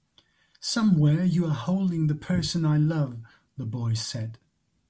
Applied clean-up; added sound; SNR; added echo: none; none; none; none.